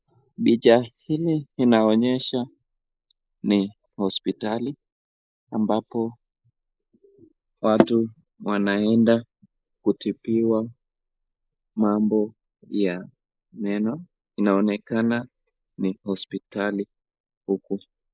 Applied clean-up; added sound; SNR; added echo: neural mask model Resemble Enhance denoiser.